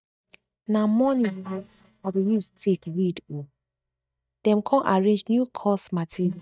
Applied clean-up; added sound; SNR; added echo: neural mask model DeepFilterNet 3.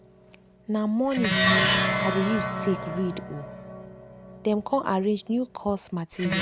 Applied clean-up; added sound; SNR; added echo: none; Plucked string instrument; -1 dB; none.